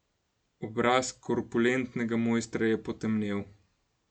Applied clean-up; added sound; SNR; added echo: none; none; none; none.